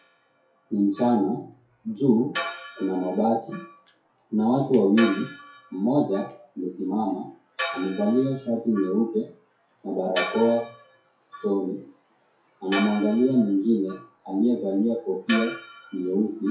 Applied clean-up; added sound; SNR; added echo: classical method WPE with log-MMSE.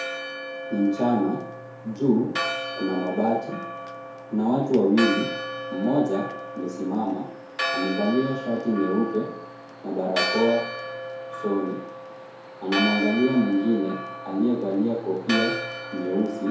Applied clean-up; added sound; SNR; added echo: none; Church bell; 7 dB; reverberation time 2.2 s.